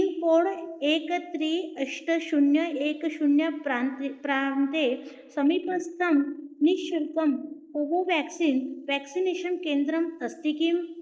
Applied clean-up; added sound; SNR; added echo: neural mask model Resemble Enhance denoiser.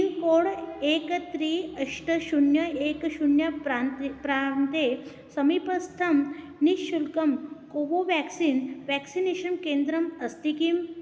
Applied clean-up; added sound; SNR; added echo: none; none; none; none.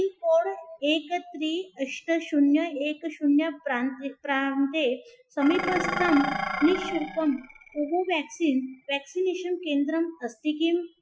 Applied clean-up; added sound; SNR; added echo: classical method Wiener filter.